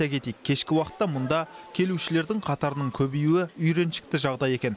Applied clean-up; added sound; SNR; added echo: none; none; none; none.